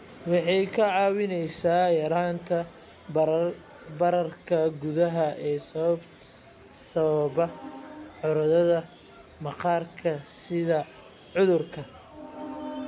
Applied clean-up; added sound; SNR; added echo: none; none; none; none.